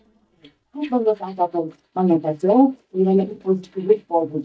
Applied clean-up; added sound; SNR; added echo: neural mask model DeepFilterNet 3.